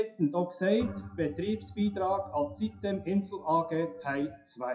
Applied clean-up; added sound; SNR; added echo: classical method WPE with log-MMSE.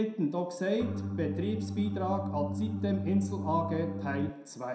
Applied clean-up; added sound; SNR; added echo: none; Organ; 2 dB; reverberation time 0.5 s.